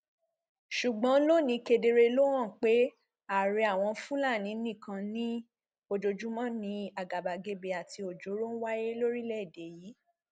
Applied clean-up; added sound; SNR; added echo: none; none; none; none.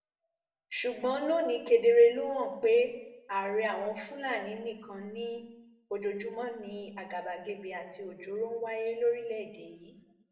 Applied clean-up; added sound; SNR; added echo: none; none; none; reverberation time 0.7 s.